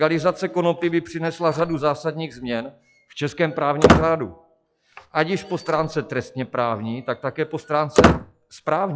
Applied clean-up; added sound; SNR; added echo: classical method log-MMSE.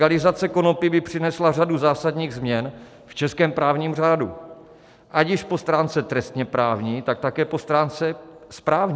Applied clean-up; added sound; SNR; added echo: none; none; none; none.